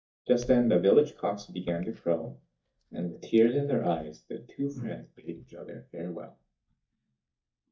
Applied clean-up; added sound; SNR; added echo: neural mask model DeepFilterNet 3.